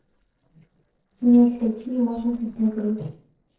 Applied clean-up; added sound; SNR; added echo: neural separator model SepFormer DNS4.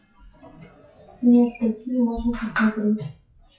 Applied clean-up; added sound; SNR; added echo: classical method WPE with log-MMSE.